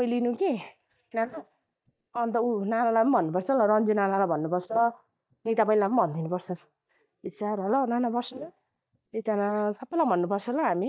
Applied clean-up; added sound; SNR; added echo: neural mask model DeepFilterNet 3.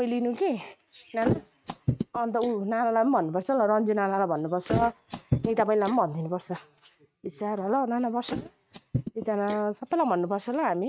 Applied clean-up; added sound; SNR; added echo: neural mask model RNNoise.